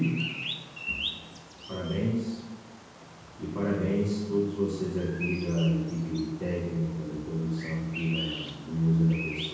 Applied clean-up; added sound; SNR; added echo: none; Bird vocalization, bird call, bird song; 11 dB; reverberation time 1.2 s.